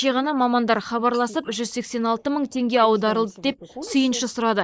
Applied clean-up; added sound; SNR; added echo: neural mask model Resemble Enhance denoiser.